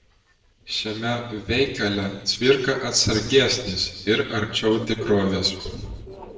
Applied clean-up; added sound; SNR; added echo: neural separator model SepFormer DNS4.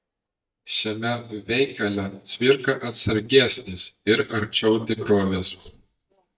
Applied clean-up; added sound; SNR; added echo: neural mask model DeepFilterNet 3.